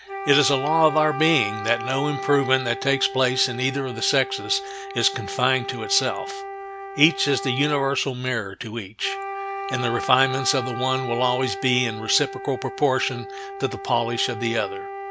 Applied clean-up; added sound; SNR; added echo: none; Wind instrument, woodwind instrument; 8 dB; none.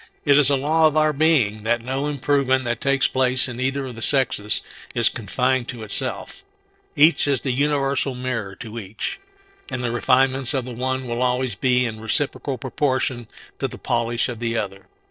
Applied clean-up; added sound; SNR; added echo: neural separator model SepFormer DNS4.